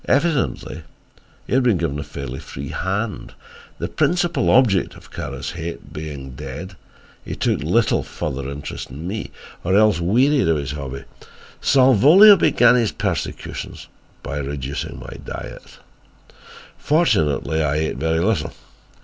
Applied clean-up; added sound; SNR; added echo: none; none; none; none.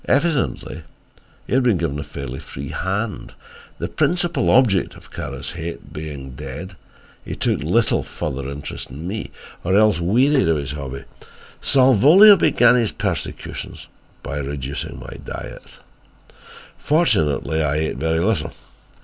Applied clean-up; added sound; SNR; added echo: none; Tap; 12 dB; none.